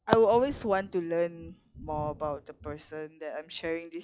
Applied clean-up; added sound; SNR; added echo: classical method log-MMSE.